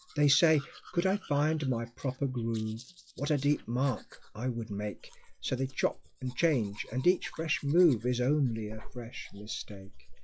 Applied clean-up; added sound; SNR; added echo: classical method log-MMSE.